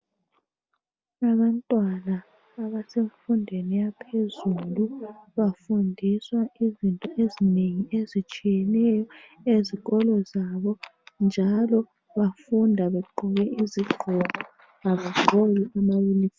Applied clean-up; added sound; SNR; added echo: none; none; none; none.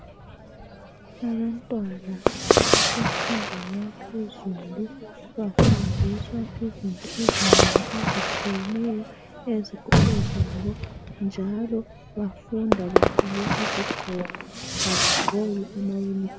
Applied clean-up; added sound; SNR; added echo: none; Fireworks + Fireworks; -5 dB; none.